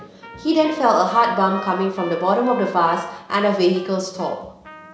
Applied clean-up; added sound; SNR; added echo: none; Trumpet; 19 dB; none.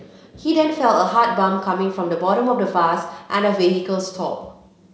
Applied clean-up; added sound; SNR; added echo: none; none; none; none.